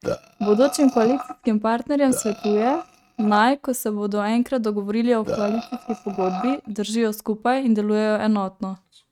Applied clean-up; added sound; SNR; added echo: neural mask model RNNoise.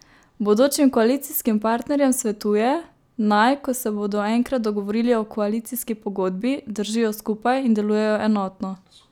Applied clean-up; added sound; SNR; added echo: none; none; none; none.